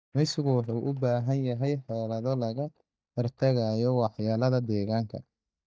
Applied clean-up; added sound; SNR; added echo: neural mask model DeepFilterNet 3.